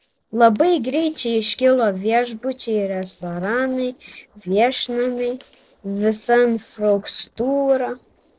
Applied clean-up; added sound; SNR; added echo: neural separator model SepFormer DNS4.